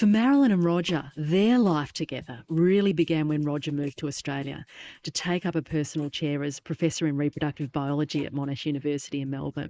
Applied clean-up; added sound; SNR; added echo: neural mask model Resemble Enhance denoiser.